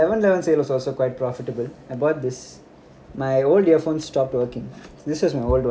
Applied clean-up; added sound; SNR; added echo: none; none; none; none.